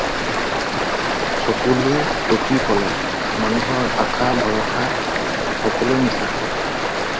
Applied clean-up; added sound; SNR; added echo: none; Stream; -2 dB; none.